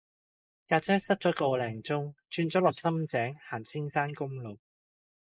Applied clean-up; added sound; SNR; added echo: neural mask model Resemble Enhance denoiser.